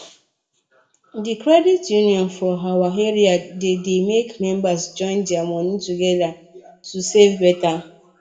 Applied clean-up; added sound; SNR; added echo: none; none; none; reverberation time 0.5 s.